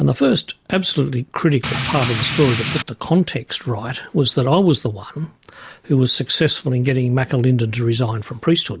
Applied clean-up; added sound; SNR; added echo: none; Rain; 4 dB; none.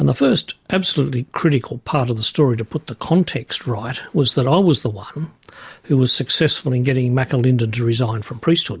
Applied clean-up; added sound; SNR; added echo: none; none; none; none.